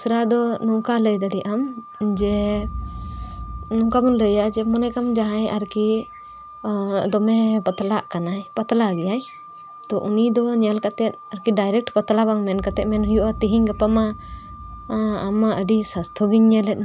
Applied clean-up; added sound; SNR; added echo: none; Wind instrument, woodwind instrument + Boom; 15 dB; none.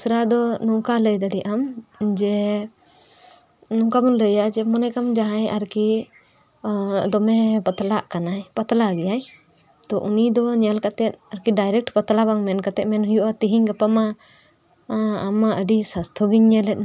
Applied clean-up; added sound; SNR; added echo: none; none; none; none.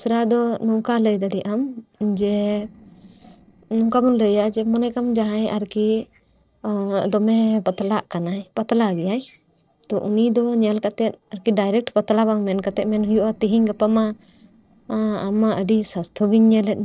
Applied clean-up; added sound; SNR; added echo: neural separator model SepFormer DNS4.